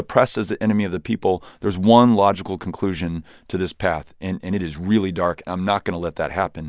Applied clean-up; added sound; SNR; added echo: none; none; none; none.